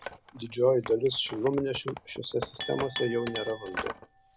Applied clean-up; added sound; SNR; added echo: none; Chink, clink + Wood; 10 dB; none.